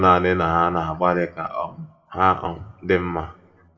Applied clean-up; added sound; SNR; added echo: none; none; none; reverberation time 1.0 s.